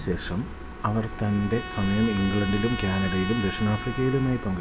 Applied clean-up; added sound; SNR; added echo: none; Trumpet; 11 dB; none.